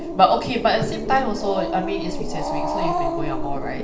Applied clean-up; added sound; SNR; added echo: none; Growling; 2 dB; reverberation time 0.7 s.